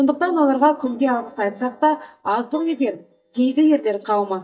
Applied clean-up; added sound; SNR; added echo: neural mask model DeepFilterNet 3.